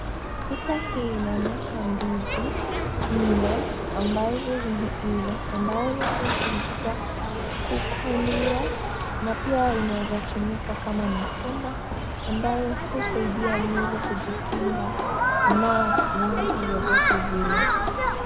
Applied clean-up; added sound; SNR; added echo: none; Human group actions; -2 dB; none.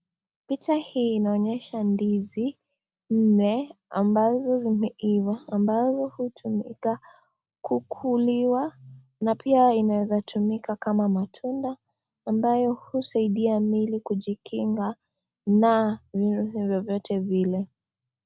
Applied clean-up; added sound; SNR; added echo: none; none; none; none.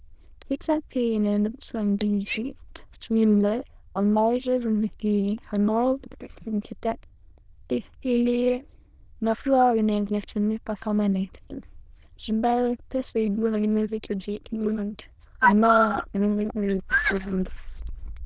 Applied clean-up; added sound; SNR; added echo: neural diffusion model UNIVERSE++.